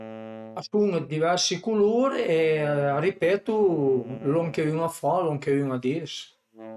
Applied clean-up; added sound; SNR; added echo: neural mask model RNNoise.